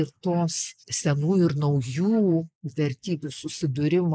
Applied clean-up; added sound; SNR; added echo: neural mask model Resemble Enhance denoiser.